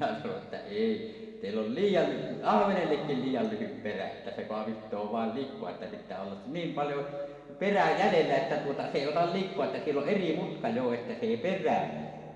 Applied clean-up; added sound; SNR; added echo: none; none; none; reverberation time 1.9 s.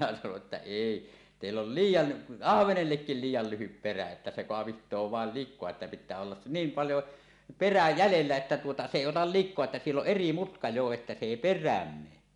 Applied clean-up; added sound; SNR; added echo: none; none; none; none.